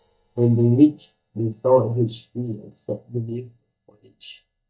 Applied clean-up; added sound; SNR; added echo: neural mask model DeepFilterNet 3.